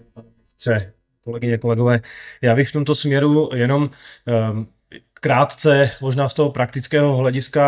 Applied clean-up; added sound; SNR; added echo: neural mask model DeepFilterNet 3.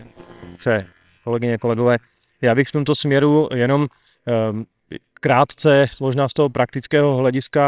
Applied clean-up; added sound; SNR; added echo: neural separator model SepFormer WHAMR!.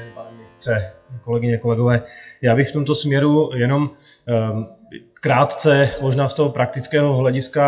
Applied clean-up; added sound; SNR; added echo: classical method WPE with log-MMSE.